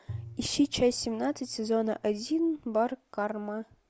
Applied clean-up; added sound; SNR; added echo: none; Bowed string instrument; 17 dB; none.